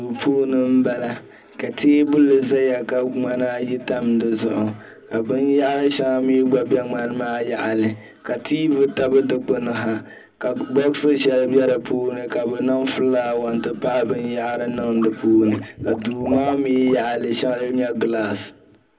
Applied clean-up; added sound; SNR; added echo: none; Liquid; 14 dB; reverberation time 0.4 s.